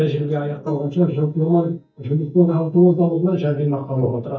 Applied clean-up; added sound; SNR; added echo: neural mask model DeepFilterNet 3.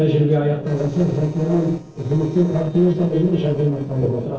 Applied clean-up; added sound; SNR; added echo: neural separator model SepFormer DNS4.